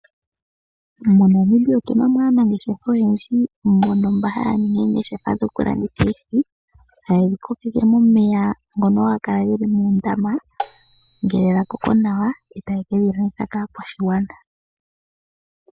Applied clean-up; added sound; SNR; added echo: none; Marimba, xylophone; 16 dB; none.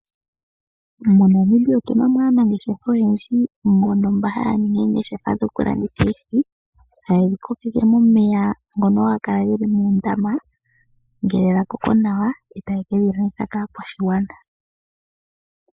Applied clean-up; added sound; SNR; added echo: neural mask model Resemble Enhance denoiser.